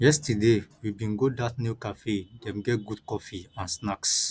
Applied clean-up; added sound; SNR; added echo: none; none; none; none.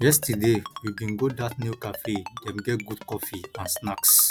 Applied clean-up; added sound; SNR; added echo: none; Ringtone; 14 dB; none.